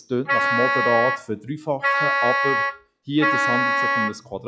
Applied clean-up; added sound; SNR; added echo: classical method log-MMSE.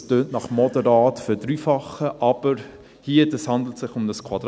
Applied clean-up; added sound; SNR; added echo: none; none; none; none.